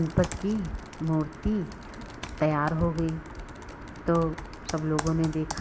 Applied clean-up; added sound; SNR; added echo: none; Computer keyboard; 14 dB; none.